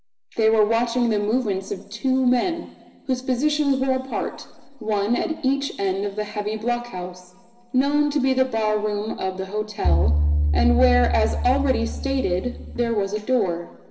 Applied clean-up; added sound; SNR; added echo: none; Bowed string instrument; -1 dB; reverberation time 1.7 s.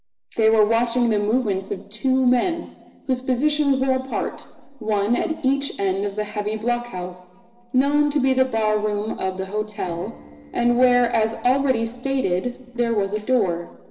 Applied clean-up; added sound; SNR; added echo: neural separator model SepFormer DNS4.